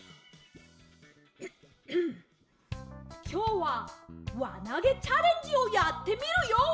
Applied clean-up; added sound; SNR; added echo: none; none; none; none.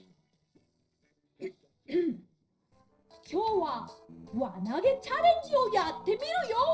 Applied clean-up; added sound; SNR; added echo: neural separator model SepFormer DNS4.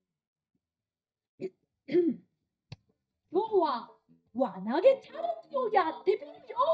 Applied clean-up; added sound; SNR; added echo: neural mask model DeepFilterNet 3.